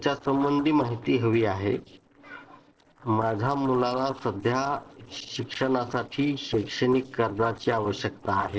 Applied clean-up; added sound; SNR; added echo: neural separator model SepFormer DNS4.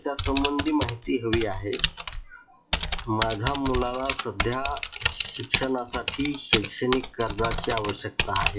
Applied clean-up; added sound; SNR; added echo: classical method WPE with log-MMSE.